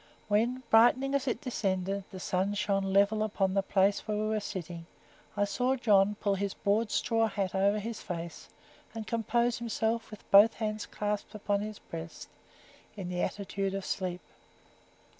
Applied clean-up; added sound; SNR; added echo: none; none; none; none.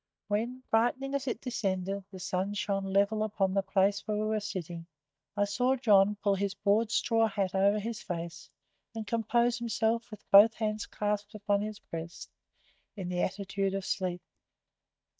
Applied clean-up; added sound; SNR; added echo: neural mask model DeepFilterNet 3.